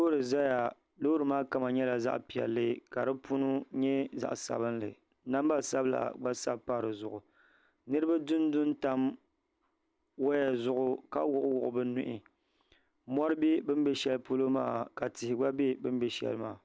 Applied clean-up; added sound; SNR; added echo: none; none; none; none.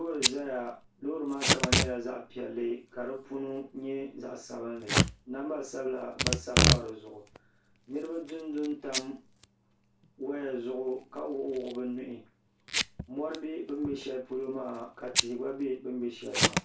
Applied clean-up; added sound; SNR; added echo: none; Packing tape, duct tape / Tearing; -3 dB; reverberation time 0.2 s.